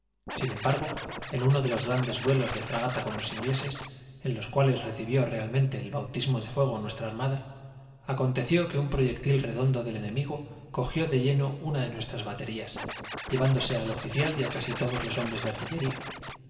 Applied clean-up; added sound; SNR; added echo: none; Scratching (performance technique); 9 dB; reverberation time 2.8 s.